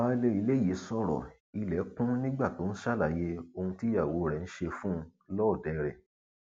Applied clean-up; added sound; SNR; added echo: none; none; none; none.